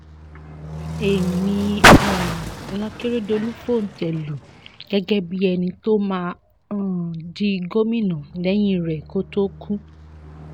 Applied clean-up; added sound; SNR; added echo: none; Car; 1 dB; none.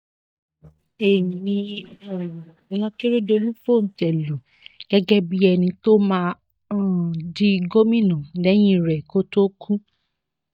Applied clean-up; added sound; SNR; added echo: neural mask model DeepFilterNet 3.